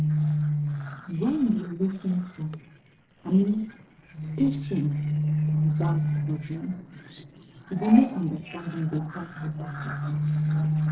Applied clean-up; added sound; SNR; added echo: neural separator model SepFormer DNS4.